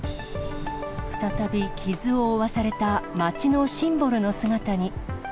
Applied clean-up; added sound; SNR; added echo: none; none; none; none.